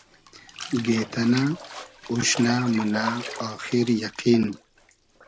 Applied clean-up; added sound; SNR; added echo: none; Bathtub (filling or washing); 13 dB; none.